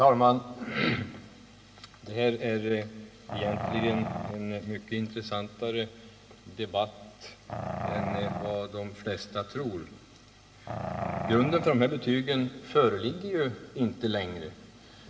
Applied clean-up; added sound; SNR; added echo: none; Growling; 4 dB; reverberation time 2.5 s.